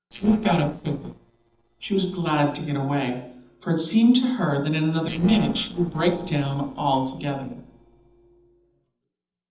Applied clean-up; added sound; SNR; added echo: neural separator model SepFormer DNS4.